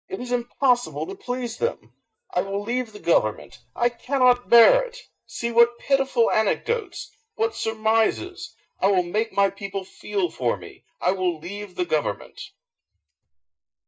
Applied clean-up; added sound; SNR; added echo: neural mask model DeepFilterNet 3.